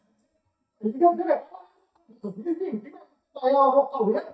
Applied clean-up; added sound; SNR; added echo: neural mask model DeepFilterNet 3.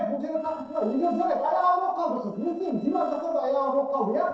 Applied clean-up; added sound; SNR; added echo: neural separator model SepFormer DNS4.